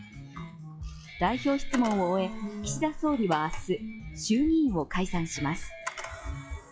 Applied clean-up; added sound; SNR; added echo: classical method log-MMSE.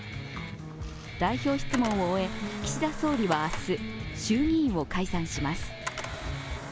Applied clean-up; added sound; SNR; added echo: none; Guitar + Camera; 10 dB; none.